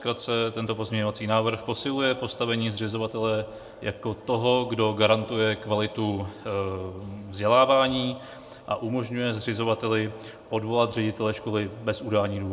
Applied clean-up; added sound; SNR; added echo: none; none; none; reverberation time 0.8 s.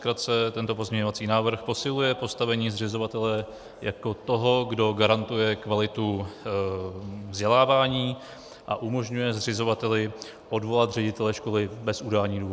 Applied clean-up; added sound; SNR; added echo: none; none; none; none.